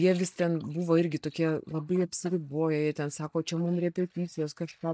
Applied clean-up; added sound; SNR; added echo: neural mask model DeepFilterNet 3.